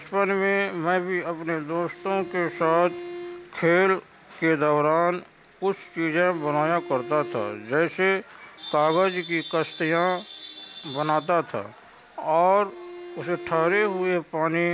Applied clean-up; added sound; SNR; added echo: none; Bowed string instrument; 16 dB; none.